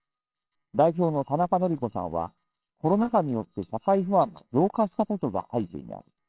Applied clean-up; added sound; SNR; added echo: neural separator model SepFormer WHAMR!.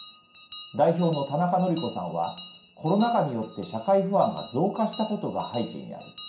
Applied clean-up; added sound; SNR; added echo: none; Bell; 19 dB; reverberation time 0.5 s.